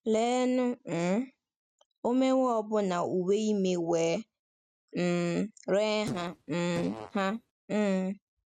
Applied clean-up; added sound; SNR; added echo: neural mask model RNNoise.